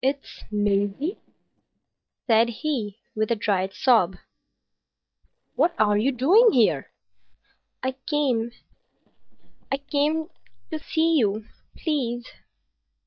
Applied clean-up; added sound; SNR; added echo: neural mask model DeepFilterNet 3.